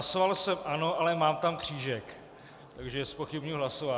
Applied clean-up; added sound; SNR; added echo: none; none; none; none.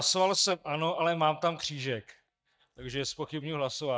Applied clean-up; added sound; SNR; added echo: neural mask model DeepFilterNet 3.